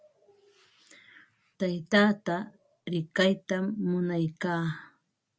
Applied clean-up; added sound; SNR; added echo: none; none; none; none.